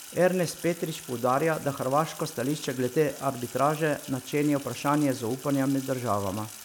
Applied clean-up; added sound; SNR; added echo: none; Sink (filling or washing); 17 dB; none.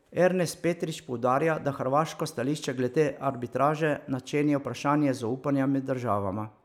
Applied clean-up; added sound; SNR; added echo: none; none; none; none.